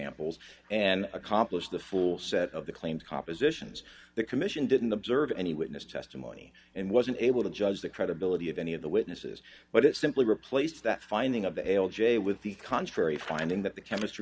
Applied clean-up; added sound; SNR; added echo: none; none; none; none.